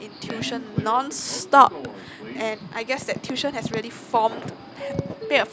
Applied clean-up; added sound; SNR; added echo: none; Subway, metro, underground; 13 dB; none.